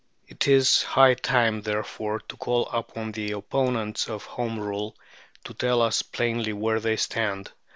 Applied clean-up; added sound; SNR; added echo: none; none; none; none.